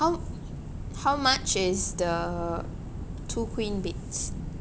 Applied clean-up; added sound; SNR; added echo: none; none; none; none.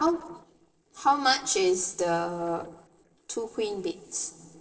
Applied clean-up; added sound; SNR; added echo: neural separator model SepFormer DNS4.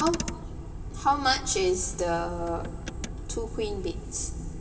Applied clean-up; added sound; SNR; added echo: none; Motor vehicle (road); 15 dB; reverberation time 2.6 s.